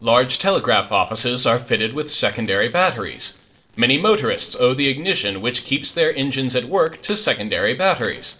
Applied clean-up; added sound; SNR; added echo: neural separator model SepFormer DNS4.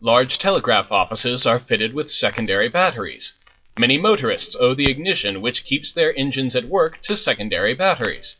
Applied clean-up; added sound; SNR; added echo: classical method WPE with log-MMSE.